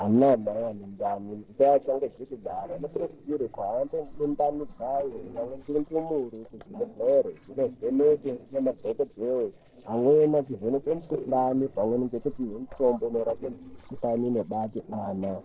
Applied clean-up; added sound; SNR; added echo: neural separator model SepFormer DNS4.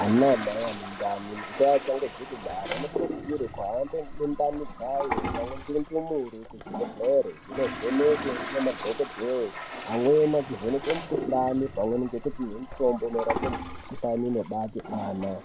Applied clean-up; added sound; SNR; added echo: none; Toilet flush; 8 dB; none.